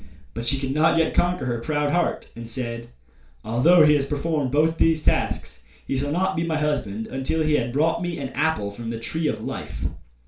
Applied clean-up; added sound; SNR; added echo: none; none; none; reverberation time 0.3 s.